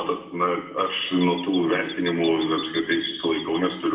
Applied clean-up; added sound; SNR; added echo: none; Chirp, tweet; 15 dB; reverberation time 0.7 s.